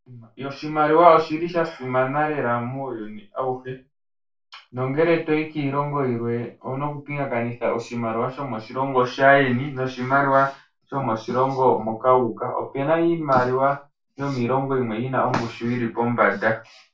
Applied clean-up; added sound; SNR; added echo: none; none; none; reverberation time 0.2 s.